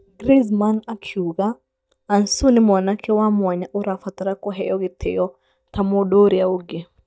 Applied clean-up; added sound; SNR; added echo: neural mask model DeepFilterNet 3.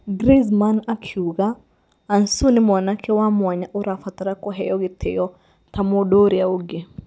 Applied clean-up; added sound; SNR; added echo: none; none; none; none.